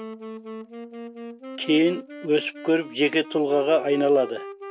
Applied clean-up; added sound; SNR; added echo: none; Wind instrument, woodwind instrument; 14 dB; none.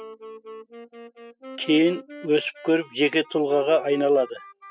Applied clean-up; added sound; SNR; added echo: classical method spectral subtraction.